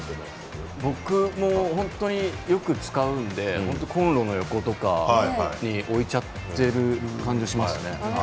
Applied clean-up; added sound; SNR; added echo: none; Water; 18 dB; none.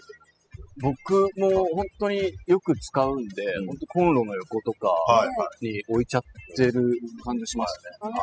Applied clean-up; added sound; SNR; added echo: classical method spectral subtraction.